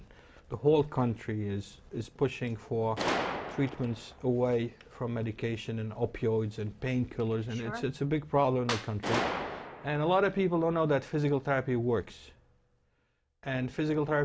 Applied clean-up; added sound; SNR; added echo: none; Gunshot, gunfire + Clapping; 11 dB; none.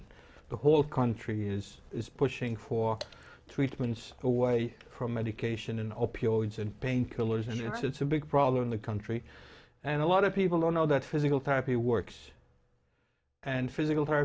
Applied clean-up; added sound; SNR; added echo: none; none; none; none.